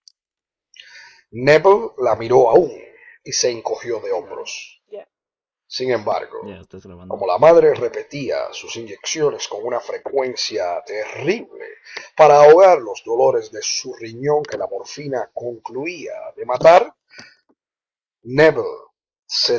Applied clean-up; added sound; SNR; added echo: neural mask model Resemble Enhance denoiser.